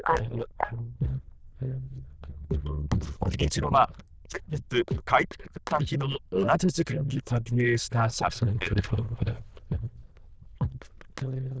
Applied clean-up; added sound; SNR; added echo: neural diffusion model UNIVERSE++.